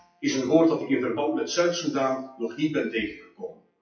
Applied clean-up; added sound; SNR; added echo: classical method WPE with log-MMSE.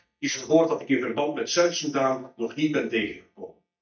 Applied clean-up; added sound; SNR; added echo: neural mask model DeepFilterNet 3.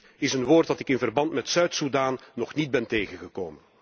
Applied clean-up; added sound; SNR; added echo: none; none; none; none.